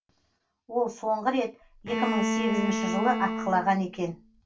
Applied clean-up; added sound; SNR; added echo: none; Bowed string instrument; 1 dB; reverberation time 0.2 s.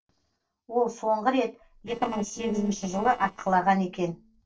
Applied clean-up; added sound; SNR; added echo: neural separator model SepFormer DNS4.